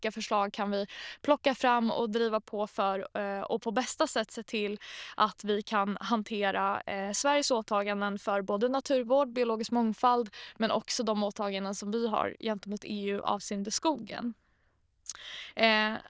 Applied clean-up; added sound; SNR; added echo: neural diffusion model UNIVERSE++.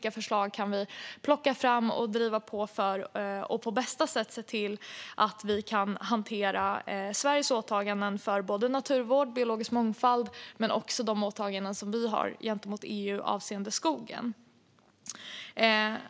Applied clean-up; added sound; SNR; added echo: none; none; none; none.